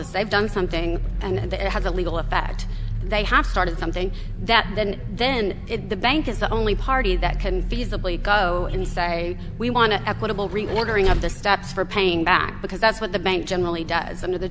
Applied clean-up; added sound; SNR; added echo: none; Vehicle; 4 dB; none.